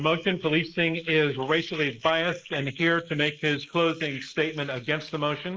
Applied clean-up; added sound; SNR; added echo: neural mask model Resemble Enhance denoiser.